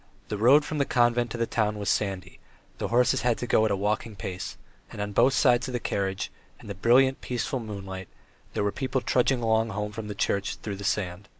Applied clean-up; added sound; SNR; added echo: none; none; none; none.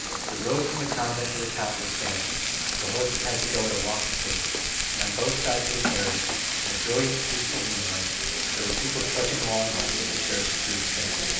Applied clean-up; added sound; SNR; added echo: none; Frying (food); -4 dB; reverberation time 0.9 s.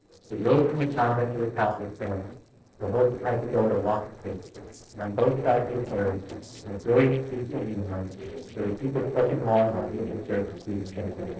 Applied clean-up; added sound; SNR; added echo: neural separator model SepFormer DNS4.